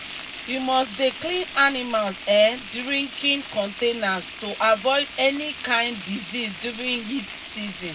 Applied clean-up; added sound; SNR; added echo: none; Frying (food); 12 dB; reverberation time 0.3 s.